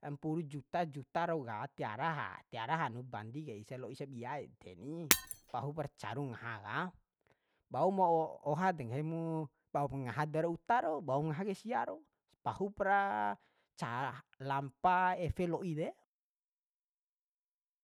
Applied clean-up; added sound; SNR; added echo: none; Shatter; 1 dB; none.